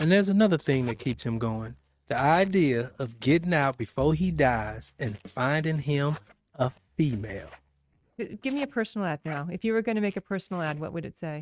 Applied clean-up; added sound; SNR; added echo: neural mask model RNNoise.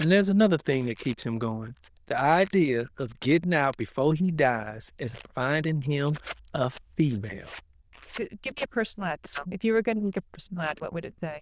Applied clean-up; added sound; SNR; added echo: neural diffusion model UNIVERSE++.